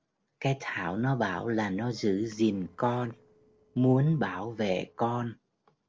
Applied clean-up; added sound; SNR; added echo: neural separator model SepFormer DNS4.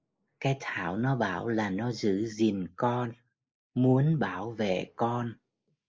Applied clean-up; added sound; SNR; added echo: neural mask model Resemble Enhance denoiser.